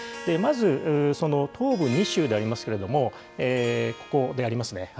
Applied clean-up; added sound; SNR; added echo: none; Harp; 16 dB; none.